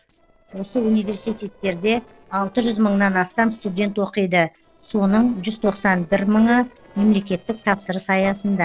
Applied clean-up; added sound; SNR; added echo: neural separator model SepFormer DNS4.